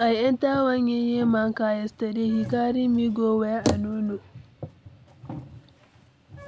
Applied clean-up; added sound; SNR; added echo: none; Bicycle; 11 dB; none.